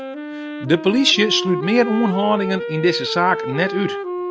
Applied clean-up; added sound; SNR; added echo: none; Wind instrument, woodwind instrument; 7 dB; none.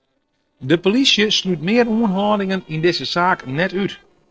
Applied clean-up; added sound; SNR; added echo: neural separator model SepFormer DNS4.